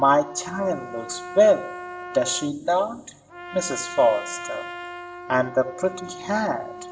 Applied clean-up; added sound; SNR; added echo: none; Trumpet; 13 dB; reverberation time 1.6 s.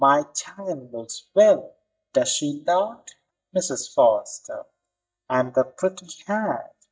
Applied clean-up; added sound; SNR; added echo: neural mask model DeepFilterNet 3.